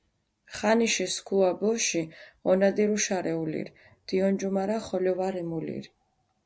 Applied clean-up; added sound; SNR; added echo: none; none; none; none.